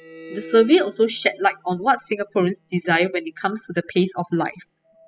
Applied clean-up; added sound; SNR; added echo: classical method spectral subtraction.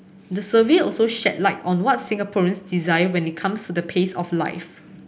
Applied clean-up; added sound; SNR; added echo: none; none; none; none.